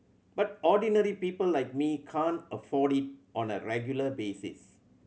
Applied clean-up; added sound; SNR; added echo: none; none; none; none.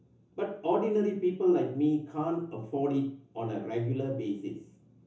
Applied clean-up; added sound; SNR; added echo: none; none; none; reverberation time 0.7 s.